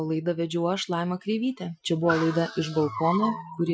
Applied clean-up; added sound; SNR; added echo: classical method Wiener filter.